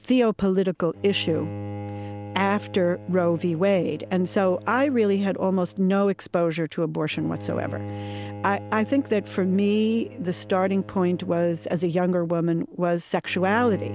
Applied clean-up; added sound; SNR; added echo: none; Bowed string instrument; 14 dB; none.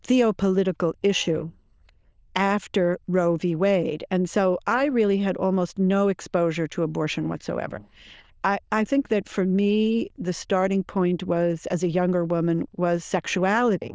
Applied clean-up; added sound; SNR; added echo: neural diffusion model UNIVERSE++.